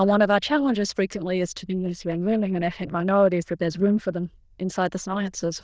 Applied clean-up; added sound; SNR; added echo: neural diffusion model UNIVERSE++.